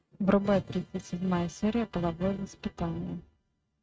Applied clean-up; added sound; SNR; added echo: neural mask model RNNoise.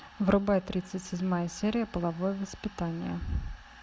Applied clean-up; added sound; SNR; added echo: none; none; none; none.